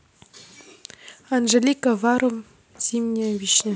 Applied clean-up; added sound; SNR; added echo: none; none; none; none.